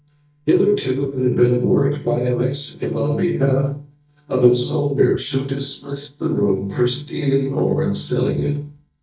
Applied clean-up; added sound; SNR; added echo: neural mask model DeepFilterNet 3.